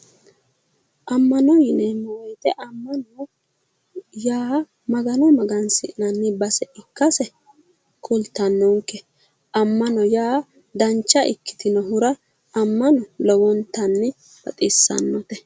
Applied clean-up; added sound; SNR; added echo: none; none; none; none.